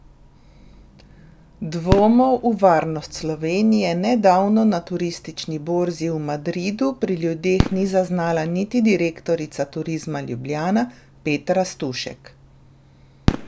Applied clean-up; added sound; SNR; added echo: none; Fireworks; 11 dB; none.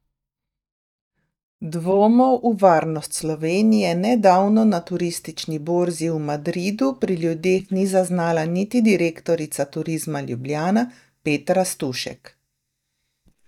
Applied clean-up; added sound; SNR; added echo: neural mask model DeepFilterNet 3.